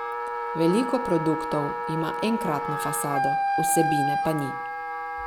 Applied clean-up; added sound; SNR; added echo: none; Wind instrument, woodwind instrument; 0 dB; none.